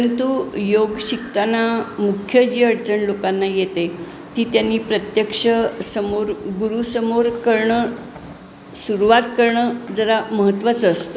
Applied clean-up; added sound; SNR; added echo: none; none; none; none.